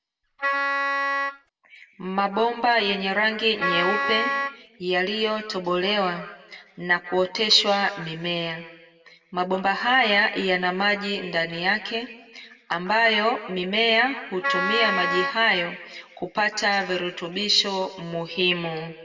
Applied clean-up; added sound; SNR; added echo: none; Wind instrument, woodwind instrument; 1 dB; reverberation time 1.2 s.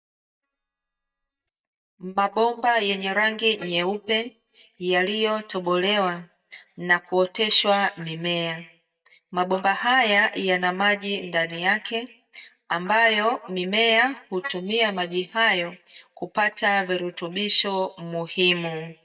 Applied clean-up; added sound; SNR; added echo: neural mask model DeepFilterNet 3.